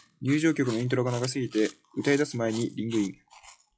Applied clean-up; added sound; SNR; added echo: classical method log-MMSE.